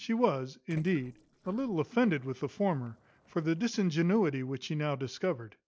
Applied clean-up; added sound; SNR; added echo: neural separator model SepFormer DNS4.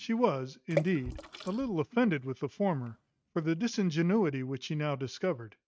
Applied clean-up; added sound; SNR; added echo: neural mask model RNNoise.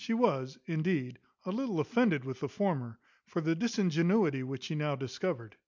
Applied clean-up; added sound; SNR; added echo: none; none; none; none.